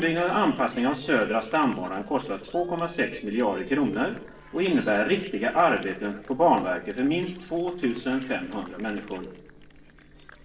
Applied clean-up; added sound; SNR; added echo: neural separator model SepFormer DNS4.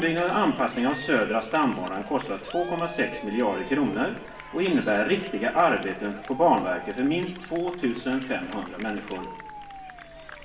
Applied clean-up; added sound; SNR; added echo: none; Cheering; 16 dB; reverberation time 0.7 s.